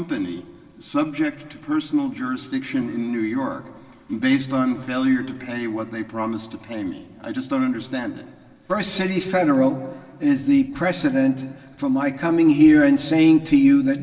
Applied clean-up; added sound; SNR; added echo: none; none; none; reverberation time 1.7 s.